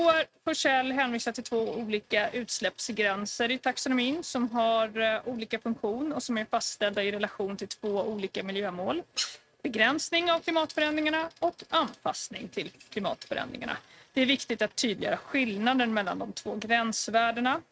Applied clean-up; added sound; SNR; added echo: neural mask model RNNoise.